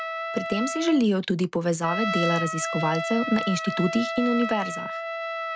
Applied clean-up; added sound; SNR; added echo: none; Trumpet; 5 dB; none.